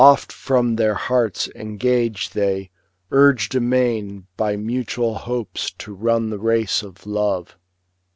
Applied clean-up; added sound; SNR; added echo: none; none; none; none.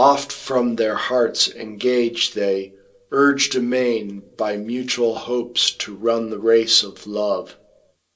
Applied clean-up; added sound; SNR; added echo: none; none; none; reverberation time 0.2 s.